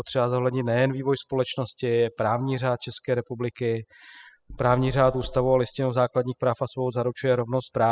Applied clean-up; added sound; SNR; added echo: classical method spectral subtraction.